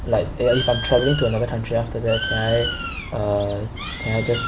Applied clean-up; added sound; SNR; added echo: none; Bird; 6 dB; none.